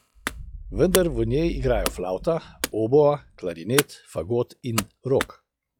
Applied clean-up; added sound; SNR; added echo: classical method log-MMSE.